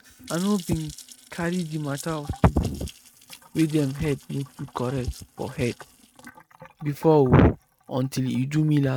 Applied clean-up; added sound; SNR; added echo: neural mask model RNNoise.